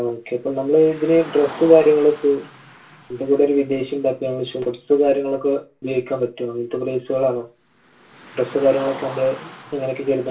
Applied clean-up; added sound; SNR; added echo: none; Car; 20 dB; reverberation time 0.2 s.